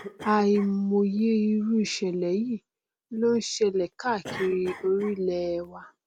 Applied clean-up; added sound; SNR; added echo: none; Cough; 19 dB; none.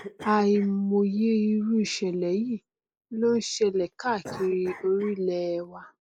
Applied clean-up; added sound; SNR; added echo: neural mask model Resemble Enhance denoiser.